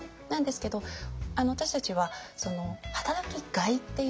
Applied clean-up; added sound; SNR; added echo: none; none; none; none.